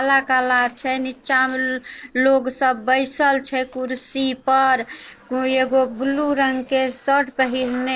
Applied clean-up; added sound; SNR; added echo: neural separator model SepFormer DNS4.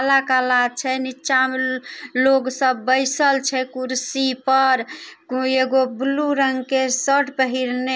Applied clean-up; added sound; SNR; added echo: none; none; none; none.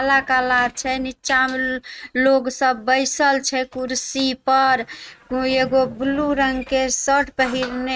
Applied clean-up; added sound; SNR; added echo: neural mask model RNNoise.